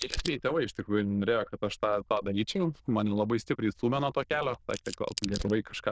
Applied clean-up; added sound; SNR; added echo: neural diffusion model UNIVERSE++.